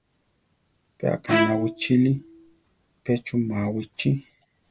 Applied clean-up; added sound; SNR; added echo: none; Bowed string instrument; 1 dB; none.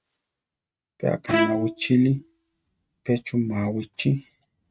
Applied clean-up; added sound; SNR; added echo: neural mask model RNNoise.